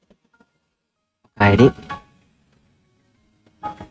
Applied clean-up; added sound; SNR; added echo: neural mask model RNNoise.